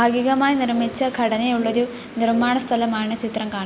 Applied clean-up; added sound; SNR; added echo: none; Wind instrument, woodwind instrument; 17 dB; none.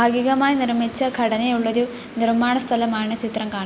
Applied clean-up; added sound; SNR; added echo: none; none; none; none.